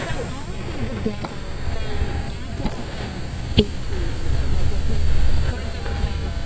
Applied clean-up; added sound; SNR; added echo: neural mask model DeepFilterNet 3.